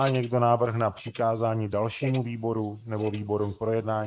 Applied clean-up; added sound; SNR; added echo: neural mask model Resemble Enhance denoiser.